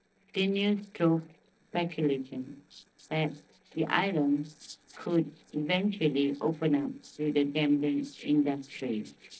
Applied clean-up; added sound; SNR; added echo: neural separator model SepFormer DNS4.